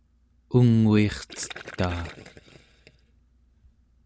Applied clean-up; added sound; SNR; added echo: none; Gurgling; 17 dB; none.